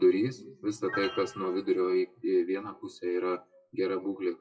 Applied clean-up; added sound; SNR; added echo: classical method WPE with log-MMSE.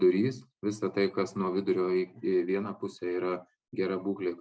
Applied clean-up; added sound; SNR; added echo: none; none; none; none.